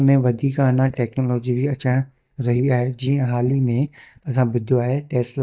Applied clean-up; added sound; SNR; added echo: neural mask model DeepFilterNet 3.